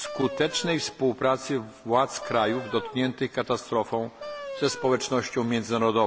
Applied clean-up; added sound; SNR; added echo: none; Wind instrument, woodwind instrument; 14 dB; none.